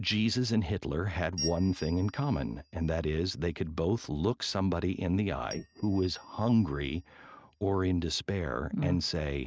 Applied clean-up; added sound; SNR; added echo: neural mask model RNNoise.